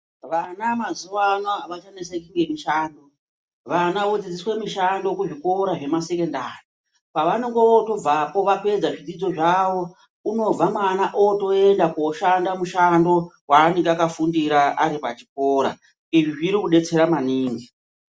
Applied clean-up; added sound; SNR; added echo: none; none; none; none.